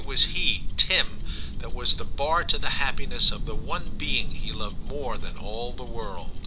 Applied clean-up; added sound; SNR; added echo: none; Tick-tock; -5 dB; none.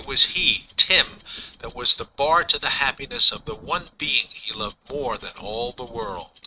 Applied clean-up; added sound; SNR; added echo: neural mask model RNNoise.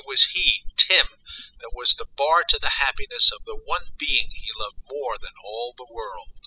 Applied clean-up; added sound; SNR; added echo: classical method spectral subtraction.